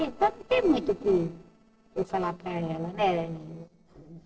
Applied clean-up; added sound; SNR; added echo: neural separator model SepFormer DNS4.